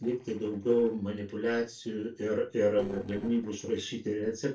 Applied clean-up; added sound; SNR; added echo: neural separator model SepFormer DNS4.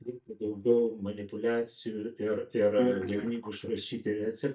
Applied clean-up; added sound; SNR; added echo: neural mask model DeepFilterNet 3.